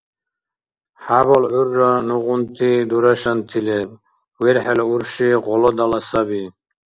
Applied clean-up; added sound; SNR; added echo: none; none; none; none.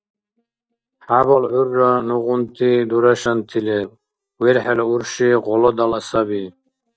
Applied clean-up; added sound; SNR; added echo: neural mask model DeepFilterNet 3.